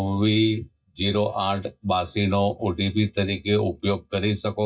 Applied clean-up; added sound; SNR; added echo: neural mask model DeepFilterNet 3.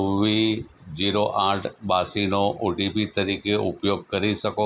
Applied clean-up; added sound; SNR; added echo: none; none; none; none.